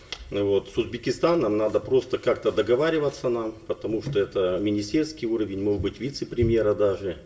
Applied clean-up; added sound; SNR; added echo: none; none; none; reverberation time 0.2 s.